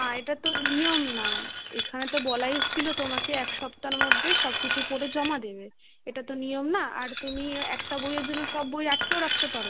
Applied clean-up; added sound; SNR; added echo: none; Glass; -1 dB; none.